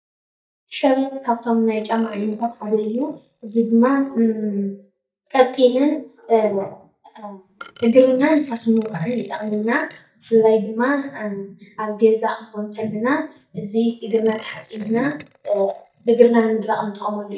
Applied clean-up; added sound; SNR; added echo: neural mask model DeepFilterNet 3.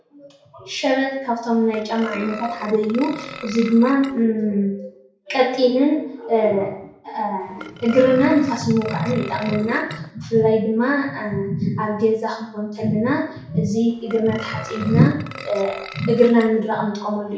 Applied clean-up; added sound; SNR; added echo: none; Burping, eructation; 15 dB; reverberation time 0.6 s.